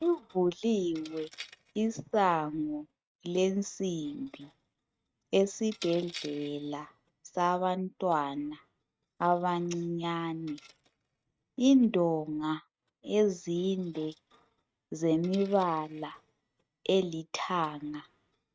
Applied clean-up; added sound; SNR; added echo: neural mask model RNNoise.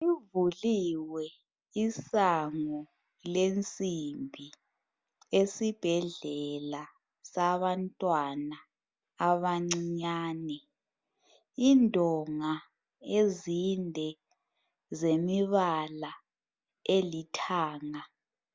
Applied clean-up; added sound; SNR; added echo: none; none; none; none.